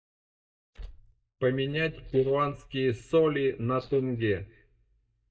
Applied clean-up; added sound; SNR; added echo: neural mask model DeepFilterNet 3.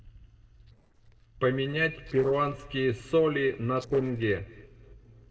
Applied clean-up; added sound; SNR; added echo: neural separator model SepFormer DNS4.